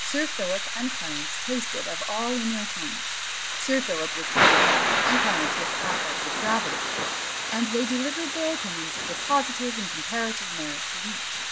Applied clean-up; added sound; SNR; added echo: none; Thunder / Rain; -4 dB; none.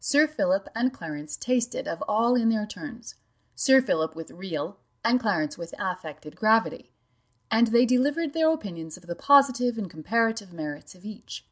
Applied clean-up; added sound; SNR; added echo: none; none; none; none.